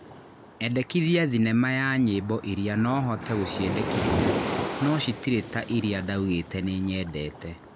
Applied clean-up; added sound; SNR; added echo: none; Waves, surf; 7 dB; none.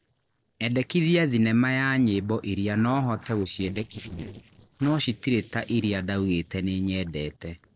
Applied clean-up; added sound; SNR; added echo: neural separator model SepFormer DNS4.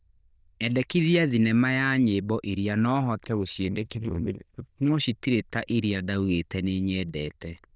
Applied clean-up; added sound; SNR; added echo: neural diffusion model UNIVERSE++.